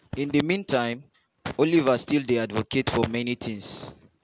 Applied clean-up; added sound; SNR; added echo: none; none; none; none.